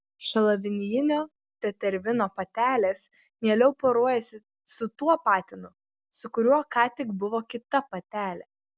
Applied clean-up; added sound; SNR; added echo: none; none; none; none.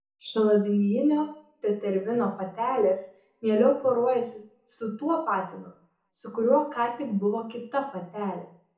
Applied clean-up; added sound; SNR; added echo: none; none; none; reverberation time 0.7 s.